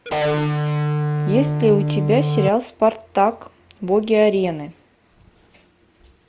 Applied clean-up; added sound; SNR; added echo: none; Electric guitar; -1 dB; none.